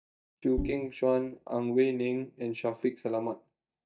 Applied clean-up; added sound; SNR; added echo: neural mask model DeepFilterNet 3.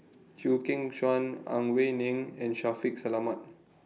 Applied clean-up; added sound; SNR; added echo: none; none; none; none.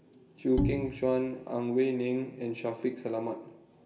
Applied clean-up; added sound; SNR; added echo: none; Bowed string instrument; 2 dB; reverberation time 2.7 s.